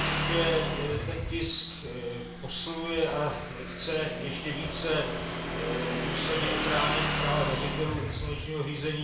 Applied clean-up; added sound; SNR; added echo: none; Motorcycle / Engine; 1 dB; reverberation time 0.7 s.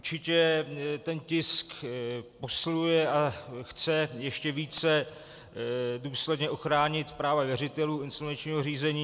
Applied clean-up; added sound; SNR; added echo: none; none; none; none.